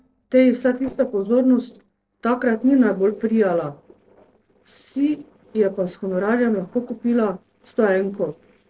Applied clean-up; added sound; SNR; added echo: neural separator model SepFormer DNS4.